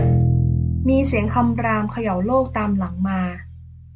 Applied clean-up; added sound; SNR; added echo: none; Bowed string instrument; 0 dB; none.